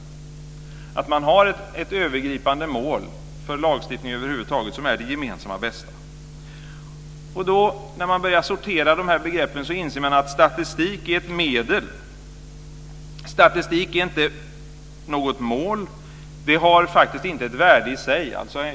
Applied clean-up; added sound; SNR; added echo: none; none; none; none.